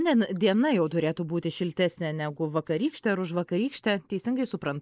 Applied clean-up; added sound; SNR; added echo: neural mask model Resemble Enhance denoiser.